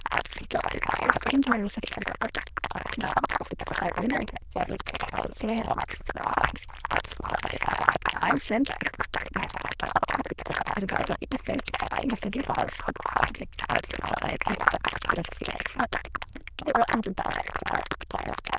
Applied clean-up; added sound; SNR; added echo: neural diffusion model UNIVERSE++.